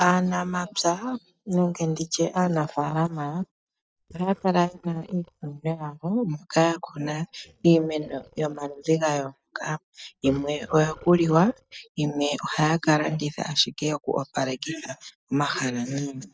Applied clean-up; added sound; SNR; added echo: neural mask model DeepFilterNet 3.